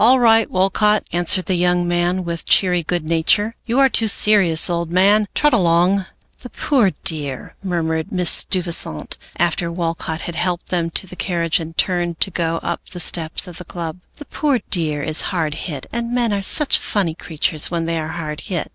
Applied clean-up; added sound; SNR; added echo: none; none; none; none.